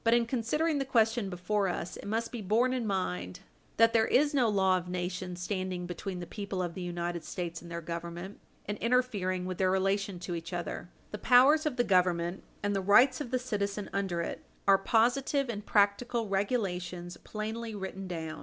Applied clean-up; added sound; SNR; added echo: none; none; none; none.